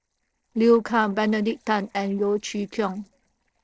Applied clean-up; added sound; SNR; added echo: neural separator model SepFormer DNS4.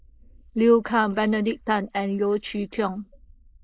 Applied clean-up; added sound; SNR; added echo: neural mask model Resemble Enhance denoiser.